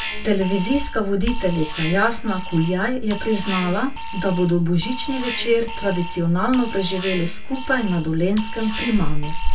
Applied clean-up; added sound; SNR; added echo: none; Alarm; 6 dB; reverberation time 0.1 s.